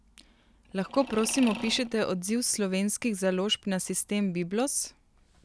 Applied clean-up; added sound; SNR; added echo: none; Mechanisms; 12 dB; none.